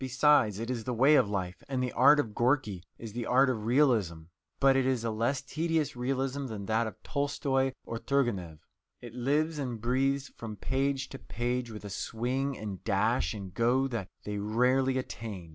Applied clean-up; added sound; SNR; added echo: none; none; none; none.